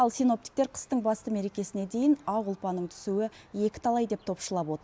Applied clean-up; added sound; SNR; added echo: none; none; none; none.